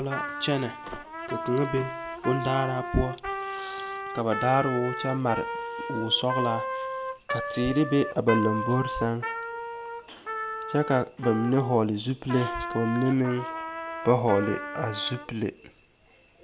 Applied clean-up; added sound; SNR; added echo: none; Trumpet; 6 dB; none.